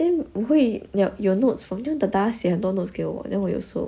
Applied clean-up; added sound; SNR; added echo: none; none; none; none.